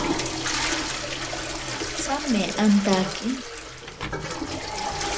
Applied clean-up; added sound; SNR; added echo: none; Toilet flush / Water; 1 dB; none.